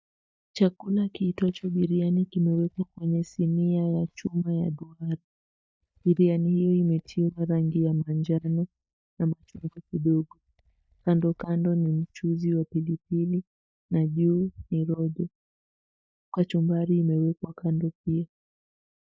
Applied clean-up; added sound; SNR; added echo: neural mask model DeepFilterNet 3.